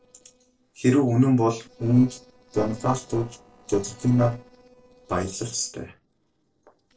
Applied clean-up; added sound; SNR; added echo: neural separator model SepFormer DNS4.